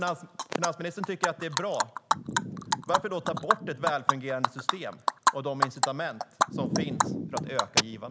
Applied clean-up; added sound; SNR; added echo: none; Animal; -4 dB; none.